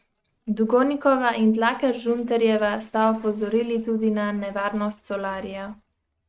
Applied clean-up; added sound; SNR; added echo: neural mask model RNNoise.